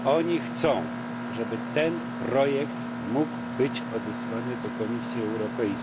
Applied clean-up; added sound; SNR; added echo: none; Mechanisms; 4 dB; none.